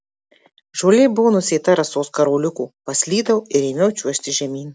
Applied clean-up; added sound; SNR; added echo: none; none; none; none.